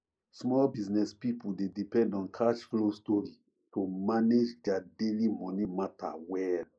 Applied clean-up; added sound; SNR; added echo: neural mask model Resemble Enhance denoiser.